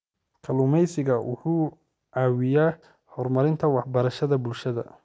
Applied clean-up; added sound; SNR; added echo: none; none; none; none.